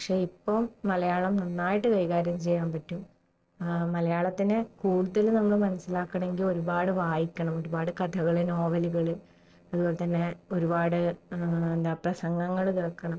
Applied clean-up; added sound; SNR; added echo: neural separator model SepFormer DNS4.